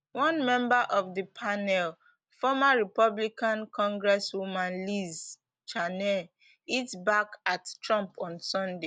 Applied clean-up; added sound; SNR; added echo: none; none; none; none.